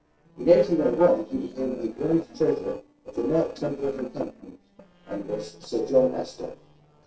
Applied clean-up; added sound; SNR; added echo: neural separator model SepFormer DNS4.